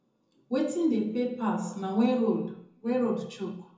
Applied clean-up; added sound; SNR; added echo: none; none; none; reverberation time 0.6 s.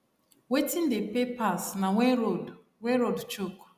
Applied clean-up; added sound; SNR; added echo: none; none; none; none.